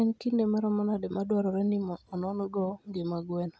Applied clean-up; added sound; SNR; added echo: none; none; none; none.